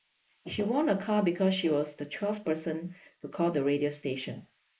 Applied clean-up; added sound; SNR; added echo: neural mask model Resemble Enhance denoiser.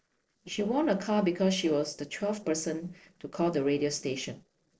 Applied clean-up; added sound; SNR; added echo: neural separator model SepFormer DNS4.